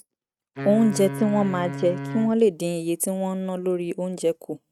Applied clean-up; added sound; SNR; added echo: neural mask model RNNoise.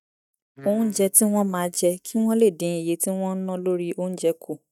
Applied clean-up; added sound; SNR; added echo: neural mask model DeepFilterNet 3.